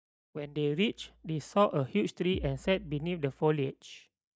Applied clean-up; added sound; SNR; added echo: neural mask model DeepFilterNet 3.